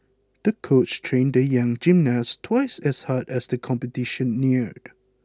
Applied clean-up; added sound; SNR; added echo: none; none; none; none.